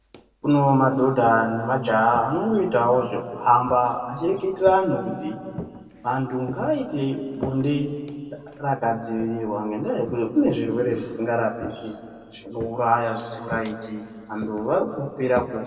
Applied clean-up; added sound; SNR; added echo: none; Walk, footsteps; 19 dB; reverberation time 1.8 s.